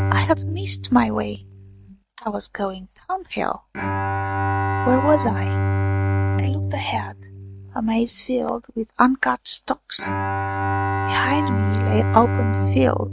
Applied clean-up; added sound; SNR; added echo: neural mask model RNNoise.